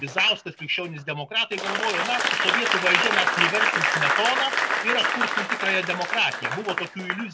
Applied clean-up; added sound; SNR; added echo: none; Applause / Crowd; -2 dB; none.